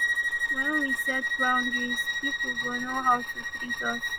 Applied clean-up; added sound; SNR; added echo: none; Bowed string instrument; -3 dB; none.